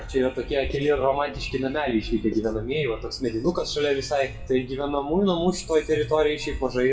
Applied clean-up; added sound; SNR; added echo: classical method WPE with log-MMSE.